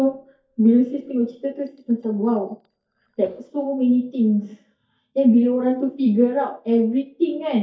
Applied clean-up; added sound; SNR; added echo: neural mask model DeepFilterNet 3.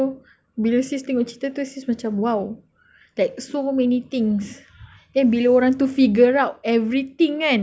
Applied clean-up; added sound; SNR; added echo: none; none; none; none.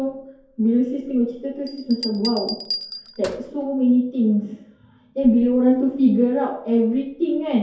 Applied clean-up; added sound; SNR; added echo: none; Bell; 17 dB; reverberation time 2.4 s.